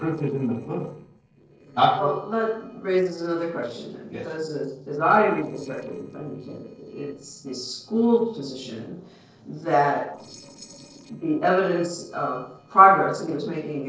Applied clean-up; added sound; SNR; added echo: neural separator model SepFormer DNS4.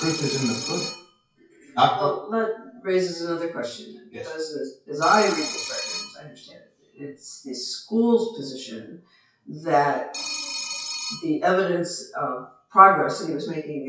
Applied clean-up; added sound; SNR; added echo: classical method WPE with log-MMSE.